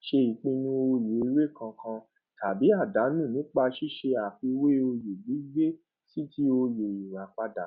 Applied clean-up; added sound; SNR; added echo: none; none; none; none.